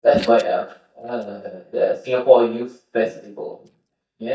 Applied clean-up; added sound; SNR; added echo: neural mask model DeepFilterNet 3.